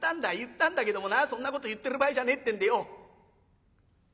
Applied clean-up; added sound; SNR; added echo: none; none; none; none.